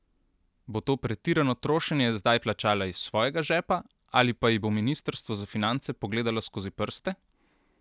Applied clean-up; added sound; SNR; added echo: none; none; none; none.